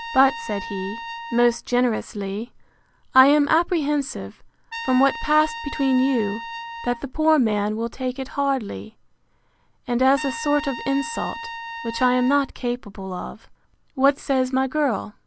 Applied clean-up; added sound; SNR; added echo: none; Trumpet; 14 dB; none.